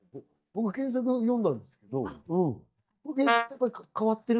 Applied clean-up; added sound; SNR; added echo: neural mask model DeepFilterNet 3.